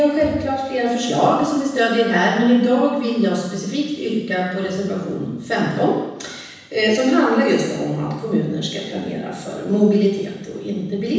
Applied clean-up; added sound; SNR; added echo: none; none; none; reverberation time 1.1 s.